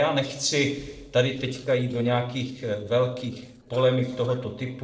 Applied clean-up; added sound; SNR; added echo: neural separator model SepFormer DNS4.